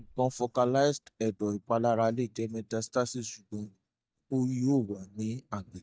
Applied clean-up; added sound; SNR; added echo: neural mask model DeepFilterNet 3.